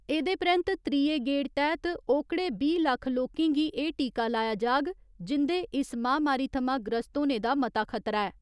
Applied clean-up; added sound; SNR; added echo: none; none; none; none.